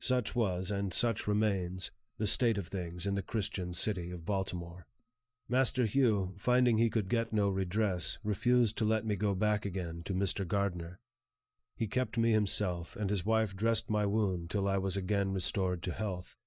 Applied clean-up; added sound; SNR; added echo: neural mask model DeepFilterNet 3.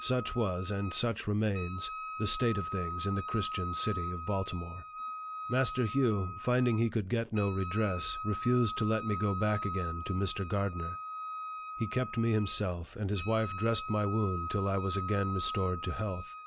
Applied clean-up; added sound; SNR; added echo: none; Wind instrument, woodwind instrument; 8 dB; none.